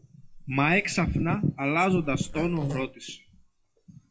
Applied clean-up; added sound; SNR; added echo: classical method WPE with log-MMSE.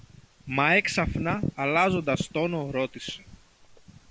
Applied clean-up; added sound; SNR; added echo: none; none; none; none.